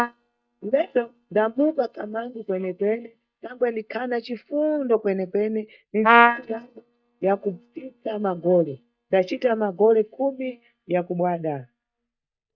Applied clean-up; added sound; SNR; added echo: neural mask model DeepFilterNet 3.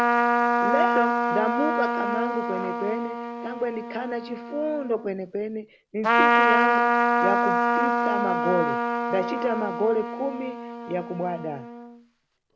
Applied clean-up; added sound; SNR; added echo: none; Trumpet; -4 dB; none.